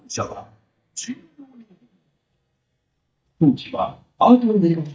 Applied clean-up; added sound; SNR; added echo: neural mask model DeepFilterNet 3.